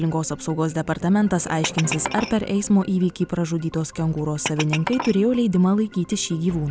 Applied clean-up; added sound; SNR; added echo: none; Glass; 13 dB; none.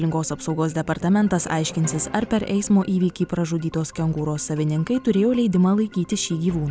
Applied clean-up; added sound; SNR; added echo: none; none; none; none.